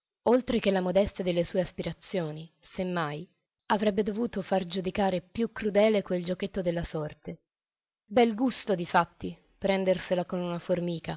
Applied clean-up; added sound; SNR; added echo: none; none; none; none.